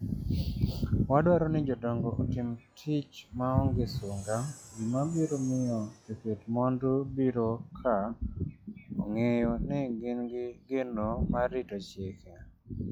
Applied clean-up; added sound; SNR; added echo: classical method log-MMSE.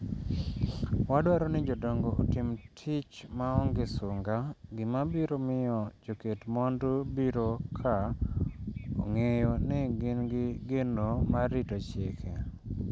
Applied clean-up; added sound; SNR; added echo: none; none; none; none.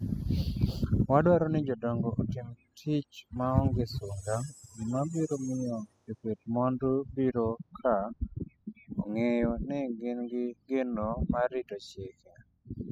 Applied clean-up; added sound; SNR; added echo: classical method spectral subtraction.